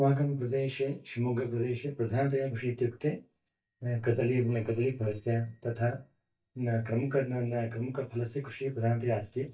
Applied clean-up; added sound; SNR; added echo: neural mask model DeepFilterNet 3.